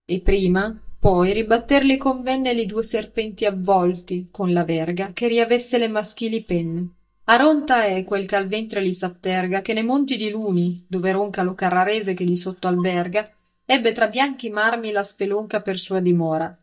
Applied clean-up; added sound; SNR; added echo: neural mask model DeepFilterNet 3.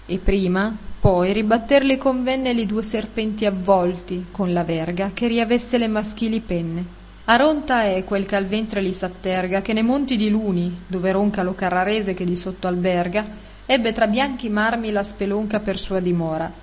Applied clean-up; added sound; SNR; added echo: none; none; none; none.